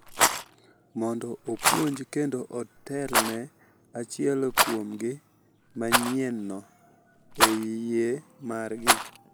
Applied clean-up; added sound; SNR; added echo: none; Rattle; -1 dB; none.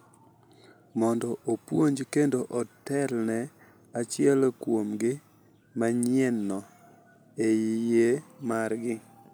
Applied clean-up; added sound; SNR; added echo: none; none; none; none.